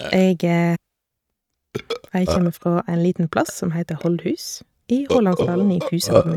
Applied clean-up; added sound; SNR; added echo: neural mask model RNNoise.